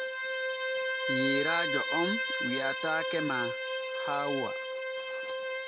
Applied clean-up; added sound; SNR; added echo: none; Bowed string instrument; -2 dB; none.